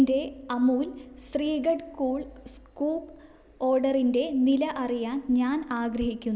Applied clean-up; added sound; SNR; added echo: none; none; none; none.